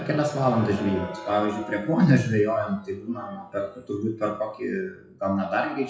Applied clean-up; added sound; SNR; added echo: classical method WPE with log-MMSE.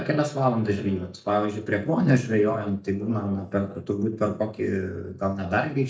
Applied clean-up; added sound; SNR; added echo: neural mask model DeepFilterNet 3.